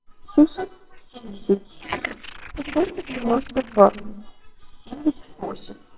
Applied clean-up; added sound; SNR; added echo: neural separator model SepFormer WHAMR!.